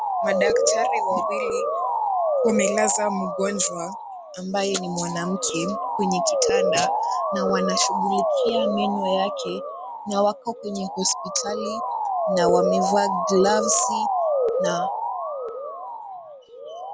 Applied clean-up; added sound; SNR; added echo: none; Motor vehicle (road) / Siren; -2 dB; none.